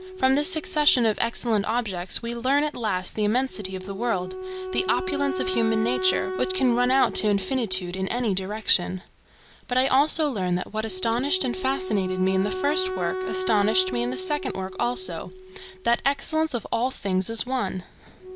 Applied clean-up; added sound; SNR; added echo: none; Wind instrument, woodwind instrument; 8 dB; none.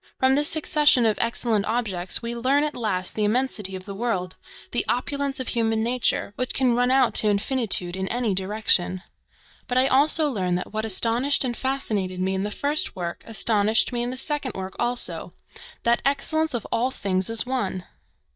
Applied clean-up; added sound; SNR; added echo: neural mask model DeepFilterNet 3.